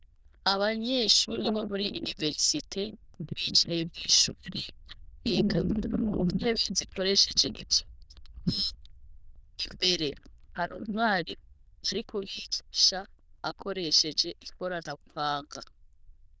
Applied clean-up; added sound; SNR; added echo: neural diffusion model UNIVERSE++.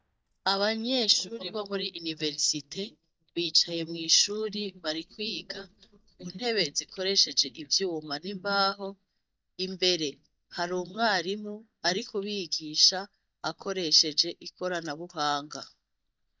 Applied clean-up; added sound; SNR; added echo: neural mask model DeepFilterNet 3.